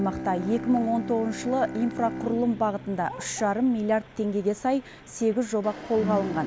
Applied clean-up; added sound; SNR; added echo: none; Bowed string instrument; 10 dB; none.